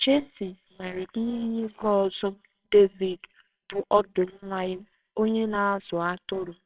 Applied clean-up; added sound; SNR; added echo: neural separator model SepFormer WHAMR!.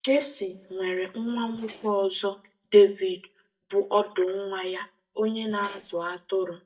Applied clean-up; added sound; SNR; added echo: neural mask model DeepFilterNet 3.